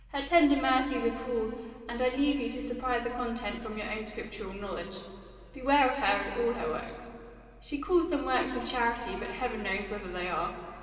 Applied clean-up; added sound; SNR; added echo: none; none; none; reverberation time 2.5 s.